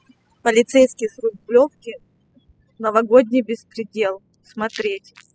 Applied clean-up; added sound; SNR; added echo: classical method spectral subtraction.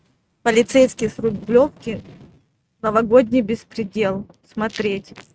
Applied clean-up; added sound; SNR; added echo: neural mask model RNNoise.